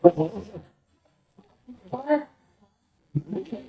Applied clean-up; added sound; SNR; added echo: neural mask model DeepFilterNet 3.